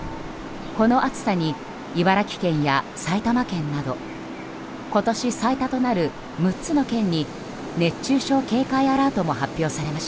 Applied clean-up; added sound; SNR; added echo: none; Bowed string instrument; 17 dB; none.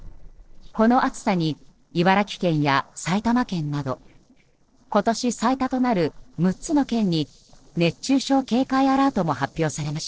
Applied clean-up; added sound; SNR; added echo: neural separator model SepFormer DNS4.